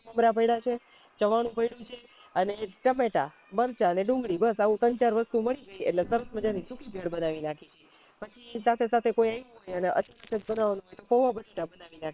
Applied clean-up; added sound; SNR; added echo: neural separator model SepFormer WHAM!.